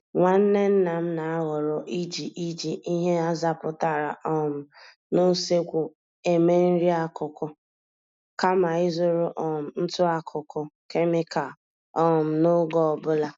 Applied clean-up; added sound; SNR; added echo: none; none; none; none.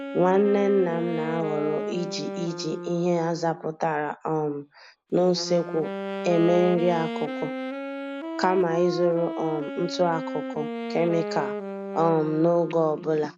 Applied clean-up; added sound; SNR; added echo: none; Wind instrument, woodwind instrument; 8 dB; none.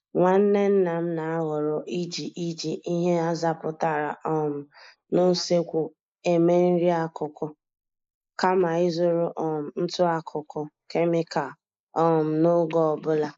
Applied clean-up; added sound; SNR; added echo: neural mask model Resemble Enhance denoiser.